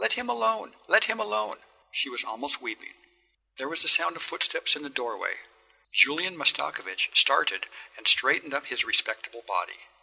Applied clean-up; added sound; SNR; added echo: none; none; none; none.